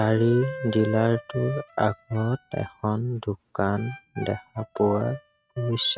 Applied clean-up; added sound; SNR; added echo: neural mask model RNNoise.